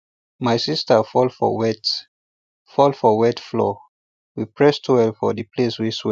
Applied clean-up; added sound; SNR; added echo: none; none; none; none.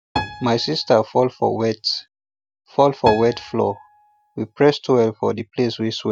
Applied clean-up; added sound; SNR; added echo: none; Piano; 14 dB; none.